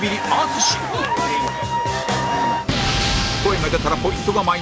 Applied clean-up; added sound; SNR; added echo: none; none; none; none.